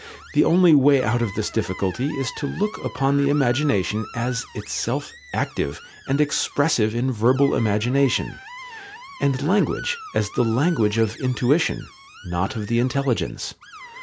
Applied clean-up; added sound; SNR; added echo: none; Screech; 18 dB; none.